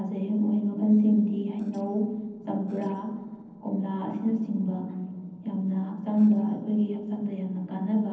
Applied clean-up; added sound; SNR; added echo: neural separator model SepFormer DNS4.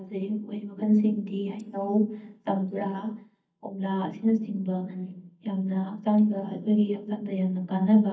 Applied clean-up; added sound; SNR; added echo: neural mask model DeepFilterNet 3.